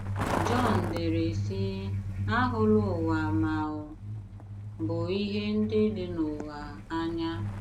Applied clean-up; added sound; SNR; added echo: none; Truck; 3 dB; none.